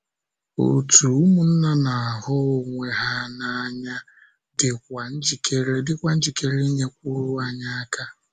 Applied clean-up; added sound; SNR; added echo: none; none; none; none.